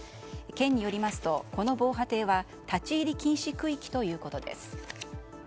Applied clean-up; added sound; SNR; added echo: none; none; none; none.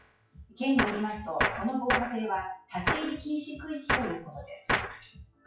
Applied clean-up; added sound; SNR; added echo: classical method WPE with log-MMSE.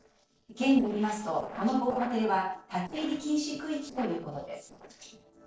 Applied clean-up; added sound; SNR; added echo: neural separator model SepFormer DNS4.